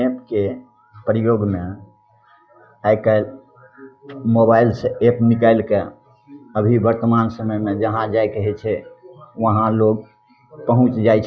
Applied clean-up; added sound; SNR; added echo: classical method log-MMSE.